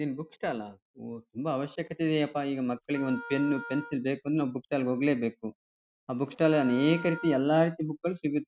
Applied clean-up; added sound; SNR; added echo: none; Wind instrument, woodwind instrument; 15 dB; none.